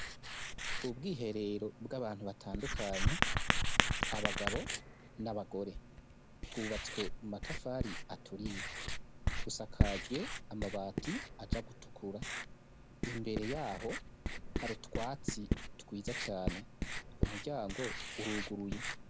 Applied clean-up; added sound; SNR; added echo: none; Writing; -4 dB; none.